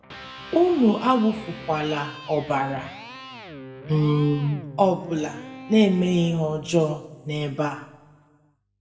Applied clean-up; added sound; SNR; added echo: none; Electric guitar; 17 dB; reverberation time 0.9 s.